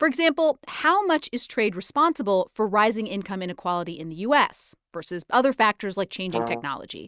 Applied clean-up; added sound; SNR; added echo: neural mask model RNNoise.